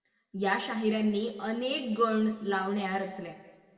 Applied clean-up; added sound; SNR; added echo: none; none; none; reverberation time 1.7 s.